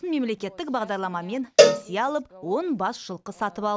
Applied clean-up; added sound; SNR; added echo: none; Cowbell; -5 dB; none.